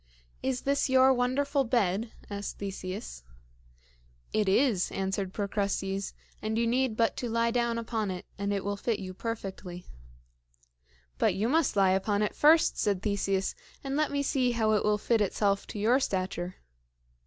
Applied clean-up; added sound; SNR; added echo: none; none; none; none.